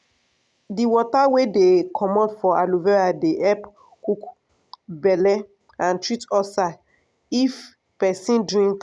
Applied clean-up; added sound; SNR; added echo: none; none; none; none.